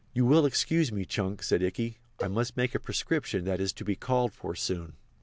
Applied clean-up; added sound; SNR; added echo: none; Cowbell; 15 dB; none.